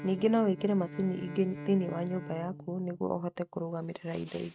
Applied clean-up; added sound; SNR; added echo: neural mask model RNNoise.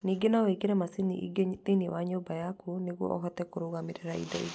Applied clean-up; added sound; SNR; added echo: none; none; none; none.